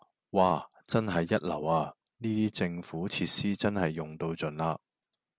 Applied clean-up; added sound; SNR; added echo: none; none; none; none.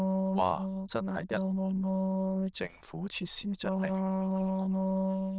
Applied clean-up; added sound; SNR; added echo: neural diffusion model UNIVERSE++.